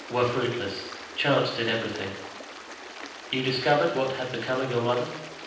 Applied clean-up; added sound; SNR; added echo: none; Stream; 13 dB; reverberation time 0.9 s.